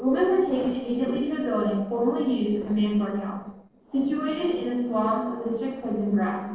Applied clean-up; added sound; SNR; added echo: neural separator model SepFormer DNS4.